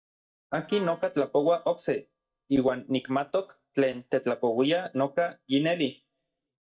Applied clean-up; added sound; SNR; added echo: neural mask model DeepFilterNet 3.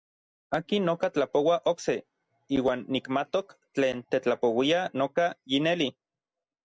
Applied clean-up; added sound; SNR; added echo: none; none; none; none.